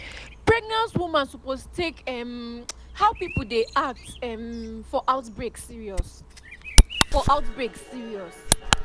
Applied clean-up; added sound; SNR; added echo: none; Bird vocalization, bird call, bird song; 0 dB; none.